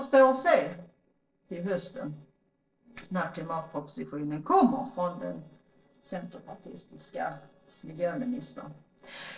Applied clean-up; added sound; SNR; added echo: neural separator model SepFormer DNS4.